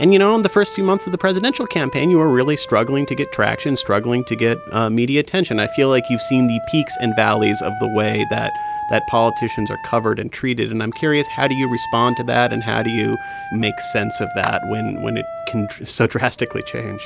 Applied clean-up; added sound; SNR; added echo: none; Clapping + Wind instrument, woodwind instrument; 11 dB; none.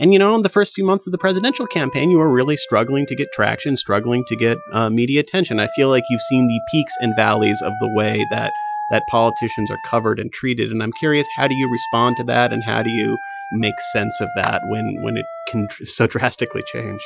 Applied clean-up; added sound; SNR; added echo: classical method Wiener filter.